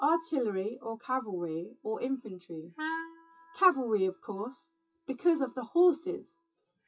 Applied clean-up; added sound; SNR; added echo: classical method WPE with log-MMSE.